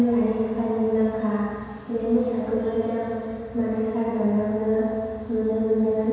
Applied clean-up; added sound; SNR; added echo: none; none; none; reverberation time 1.9 s.